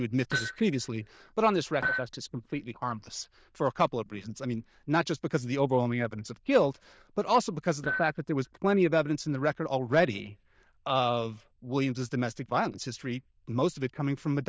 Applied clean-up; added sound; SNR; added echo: neural diffusion model UNIVERSE++.